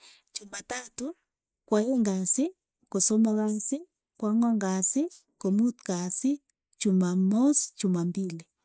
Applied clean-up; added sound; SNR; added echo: neural mask model Resemble Enhance denoiser.